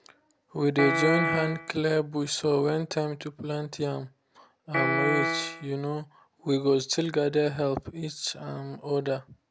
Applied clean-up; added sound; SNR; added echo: none; Piano; -1 dB; none.